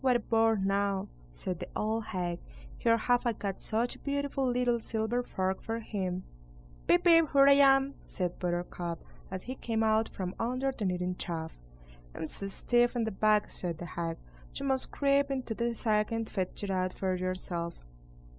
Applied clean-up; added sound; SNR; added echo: none; none; none; none.